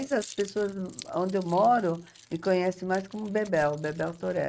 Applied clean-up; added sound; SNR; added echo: neural mask model RNNoise.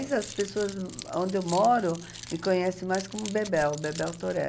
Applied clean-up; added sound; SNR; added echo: none; Keys jangling; 15 dB; none.